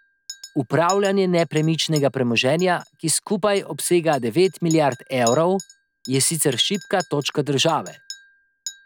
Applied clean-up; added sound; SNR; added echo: none; Chink, clink; 19 dB; none.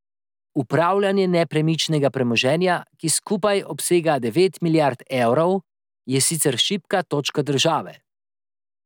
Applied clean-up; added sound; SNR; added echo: none; none; none; none.